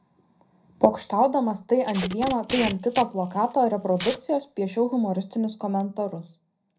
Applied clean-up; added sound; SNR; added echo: none; Packing tape, duct tape; 10 dB; reverberation time 0.4 s.